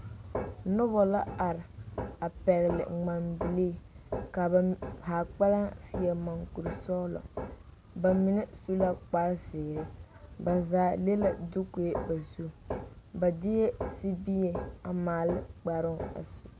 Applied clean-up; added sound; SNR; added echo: none; none; none; none.